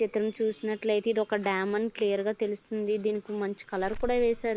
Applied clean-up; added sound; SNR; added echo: none; Slam / Alarm; 16 dB; none.